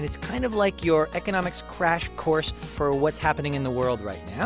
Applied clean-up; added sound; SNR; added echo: none; none; none; none.